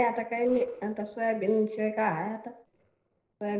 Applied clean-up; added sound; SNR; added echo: neural separator model SepFormer DNS4.